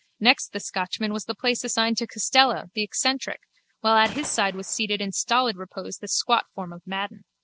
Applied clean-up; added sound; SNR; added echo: none; Gunshot, gunfire; 15 dB; none.